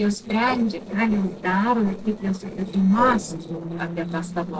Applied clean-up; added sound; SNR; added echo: neural separator model SepFormer DNS4.